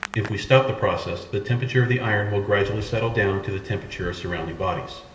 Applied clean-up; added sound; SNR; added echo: none; Hands; 18 dB; reverberation time 1.4 s.